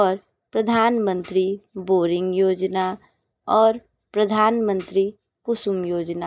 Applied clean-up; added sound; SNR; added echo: neural mask model DeepFilterNet 3.